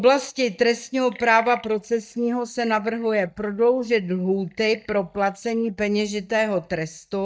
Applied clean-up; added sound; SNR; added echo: neural mask model DeepFilterNet 3.